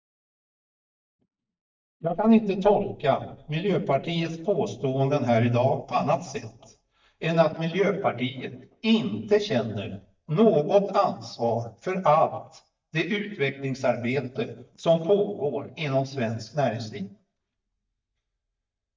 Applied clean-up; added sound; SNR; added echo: neural mask model DeepFilterNet 3.